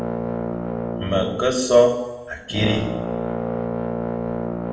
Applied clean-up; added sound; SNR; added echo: none; Brass instrument; 3 dB; reverberation time 1.0 s.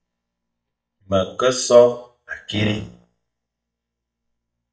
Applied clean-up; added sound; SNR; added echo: neural mask model DeepFilterNet 3.